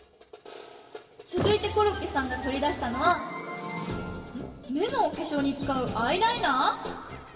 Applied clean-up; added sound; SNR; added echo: none; Car; 5 dB; reverberation time 2.2 s.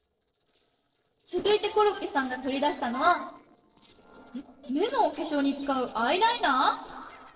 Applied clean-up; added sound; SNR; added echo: neural separator model SepFormer DNS4.